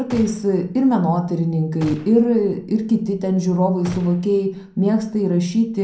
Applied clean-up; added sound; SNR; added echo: none; Gunshot, gunfire; 20 dB; reverberation time 0.6 s.